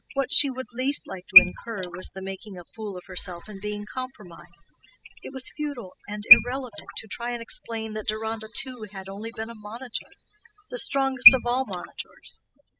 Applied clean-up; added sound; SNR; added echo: classical method spectral subtraction.